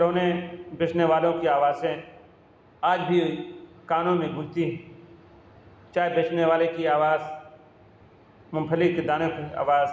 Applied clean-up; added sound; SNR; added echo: none; none; none; none.